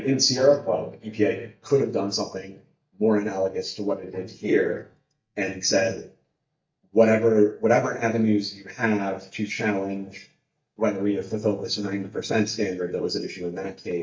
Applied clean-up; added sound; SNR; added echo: neural mask model DeepFilterNet 3.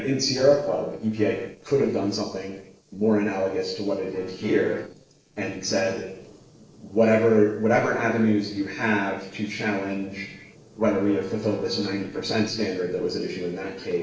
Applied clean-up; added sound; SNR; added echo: neural separator model SepFormer DNS4.